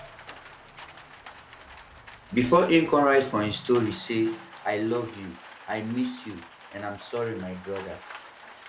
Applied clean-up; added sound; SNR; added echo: none; Rain; 19 dB; none.